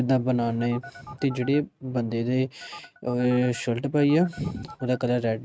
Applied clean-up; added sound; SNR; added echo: neural mask model RNNoise.